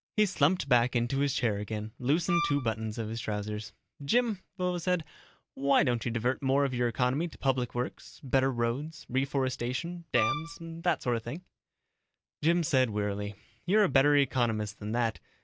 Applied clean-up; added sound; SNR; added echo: none; Wind instrument, woodwind instrument; 5 dB; none.